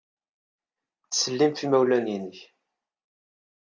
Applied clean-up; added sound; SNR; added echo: none; none; none; none.